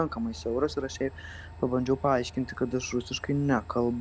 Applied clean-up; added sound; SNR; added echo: none; Train; 16 dB; none.